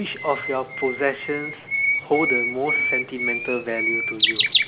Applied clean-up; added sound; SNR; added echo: none; Bird; -2 dB; none.